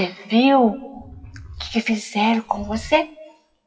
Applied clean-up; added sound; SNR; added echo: classical method WPE with log-MMSE.